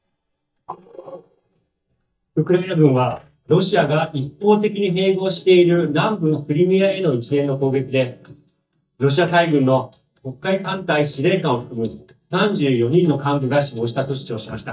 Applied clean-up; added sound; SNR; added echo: neural mask model DeepFilterNet 3.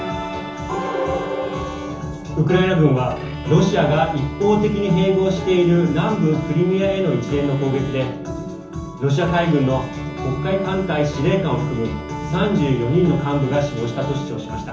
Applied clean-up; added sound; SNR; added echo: none; Bowed string instrument; 15 dB; reverberation time 0.7 s.